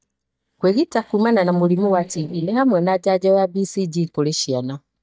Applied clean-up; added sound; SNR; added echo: neural mask model DeepFilterNet 3.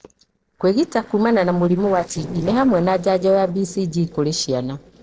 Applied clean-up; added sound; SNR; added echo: neural separator model SepFormer DNS4.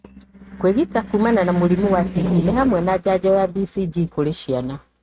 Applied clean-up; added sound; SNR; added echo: neural mask model RNNoise.